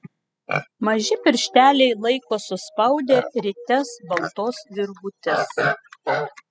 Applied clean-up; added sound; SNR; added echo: classical method spectral subtraction.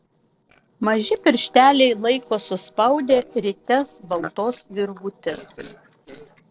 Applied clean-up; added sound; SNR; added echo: neural separator model SepFormer DNS4.